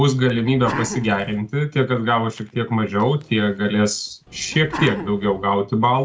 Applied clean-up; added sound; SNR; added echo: none; Sneeze; 11 dB; none.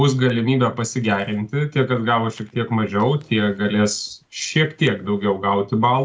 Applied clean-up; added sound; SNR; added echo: none; none; none; none.